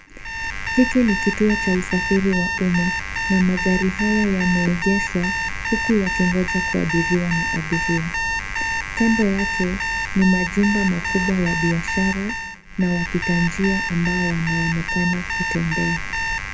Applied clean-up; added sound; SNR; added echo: none; Alarm; 3 dB; reverberation time 2.4 s.